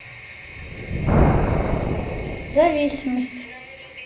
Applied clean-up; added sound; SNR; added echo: none; Thunder; -2 dB; reverberation time 0.5 s.